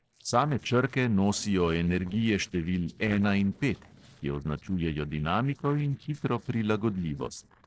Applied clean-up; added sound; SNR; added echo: neural separator model SepFormer DNS4.